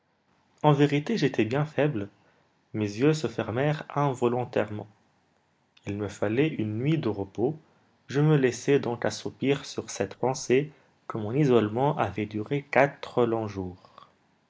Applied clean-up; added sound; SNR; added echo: neural mask model Resemble Enhance denoiser.